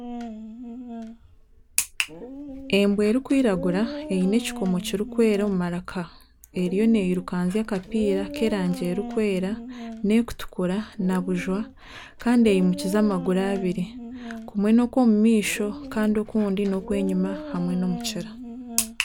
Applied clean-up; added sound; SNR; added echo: none; Dog; 13 dB; none.